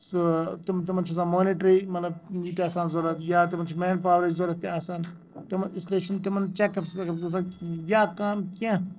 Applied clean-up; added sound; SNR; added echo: neural separator model SepFormer DNS4.